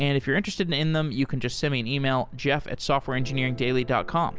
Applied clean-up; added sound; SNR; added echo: none; Gull, seagull / Fowl; 11 dB; none.